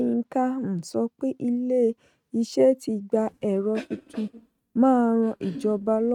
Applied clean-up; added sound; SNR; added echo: neural mask model RNNoise.